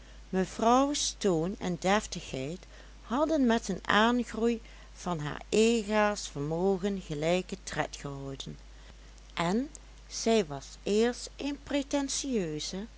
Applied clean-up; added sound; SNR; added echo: none; none; none; none.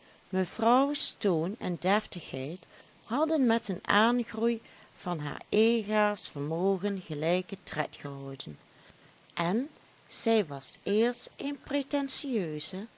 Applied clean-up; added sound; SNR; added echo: neural mask model Resemble Enhance denoiser.